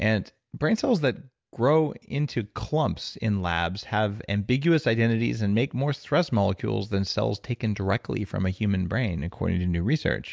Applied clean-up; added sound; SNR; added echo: none; none; none; none.